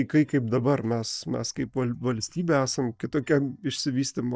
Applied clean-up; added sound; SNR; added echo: neural mask model DeepFilterNet 3.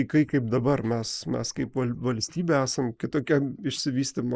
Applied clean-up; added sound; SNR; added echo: neural mask model Resemble Enhance denoiser.